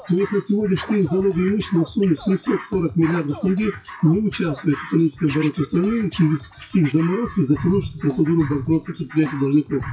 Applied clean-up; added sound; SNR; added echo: classical method WPE with log-MMSE.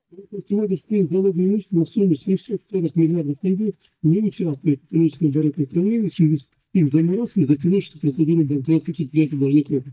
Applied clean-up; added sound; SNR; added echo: neural mask model DeepFilterNet 3.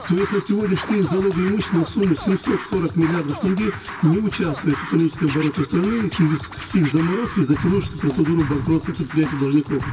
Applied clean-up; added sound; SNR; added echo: none; Scratching (performance technique); 11 dB; reverberation time 0.1 s.